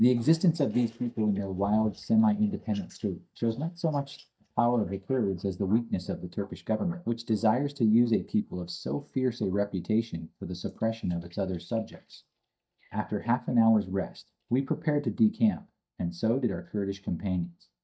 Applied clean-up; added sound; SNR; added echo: neural mask model DeepFilterNet 3.